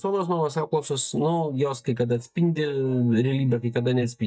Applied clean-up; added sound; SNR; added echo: neural mask model DeepFilterNet 3.